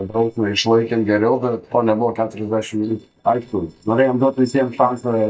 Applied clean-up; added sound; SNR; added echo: neural mask model DeepFilterNet 3.